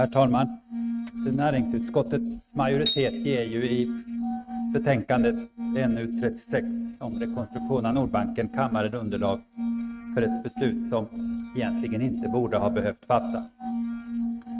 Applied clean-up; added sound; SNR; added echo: neural mask model RNNoise.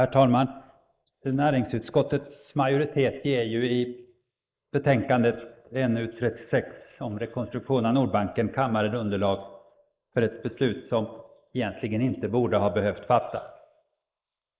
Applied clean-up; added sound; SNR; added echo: neural mask model Resemble Enhance denoiser.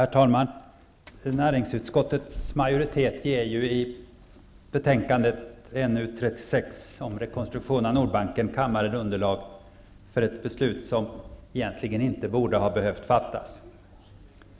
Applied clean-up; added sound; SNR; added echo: none; none; none; none.